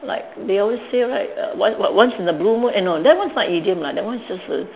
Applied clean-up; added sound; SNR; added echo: none; none; none; none.